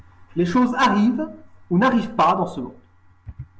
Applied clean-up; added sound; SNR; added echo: none; none; none; none.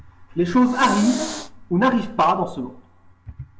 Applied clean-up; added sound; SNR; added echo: none; Hiss; 11 dB; reverberation time 0.5 s.